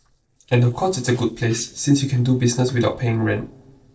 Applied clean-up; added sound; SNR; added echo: neural separator model SepFormer DNS4.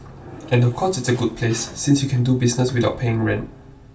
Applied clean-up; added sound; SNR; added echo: none; Sliding door; 18 dB; reverberation time 0.2 s.